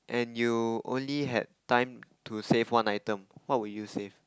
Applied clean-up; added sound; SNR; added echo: none; none; none; none.